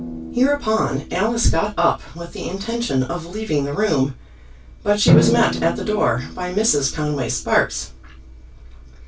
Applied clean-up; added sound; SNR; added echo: none; Drum; 6 dB; reverberation time 0.2 s.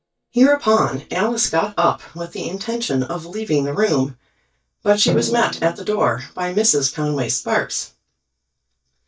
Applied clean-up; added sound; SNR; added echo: neural mask model DeepFilterNet 3.